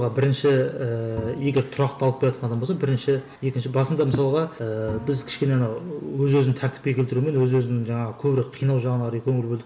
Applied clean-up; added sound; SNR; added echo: none; Bowed string instrument; 19 dB; none.